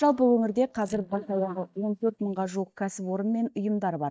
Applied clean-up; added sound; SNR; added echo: neural mask model DeepFilterNet 3.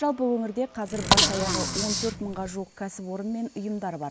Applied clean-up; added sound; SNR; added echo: none; Bicycle; -3 dB; none.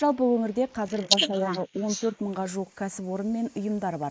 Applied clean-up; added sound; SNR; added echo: neural mask model Resemble Enhance denoiser.